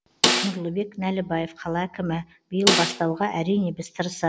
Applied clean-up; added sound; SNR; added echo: none; Snare drum; -1 dB; none.